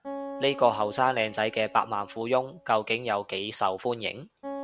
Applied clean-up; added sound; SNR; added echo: none; Acoustic guitar; 14 dB; none.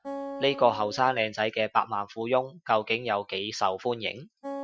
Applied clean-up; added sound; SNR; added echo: classical method Wiener filter.